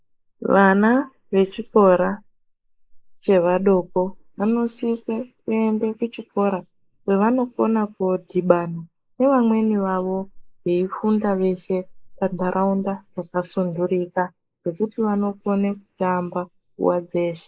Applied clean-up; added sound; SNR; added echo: neural mask model Resemble Enhance denoiser.